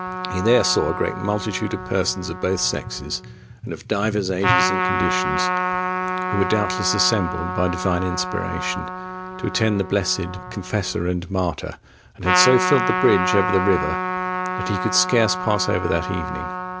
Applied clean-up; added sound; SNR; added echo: none; Trumpet; 3 dB; none.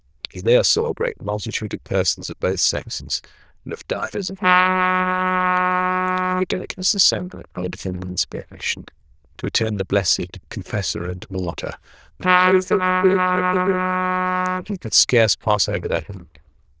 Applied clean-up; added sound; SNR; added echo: neural diffusion model UNIVERSE++.